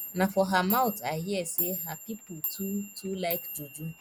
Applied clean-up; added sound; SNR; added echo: none; Clock; 7 dB; none.